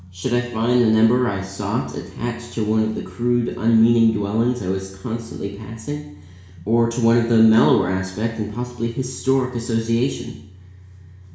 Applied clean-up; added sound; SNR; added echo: none; none; none; reverberation time 0.7 s.